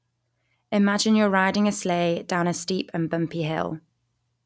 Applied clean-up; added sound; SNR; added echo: none; none; none; none.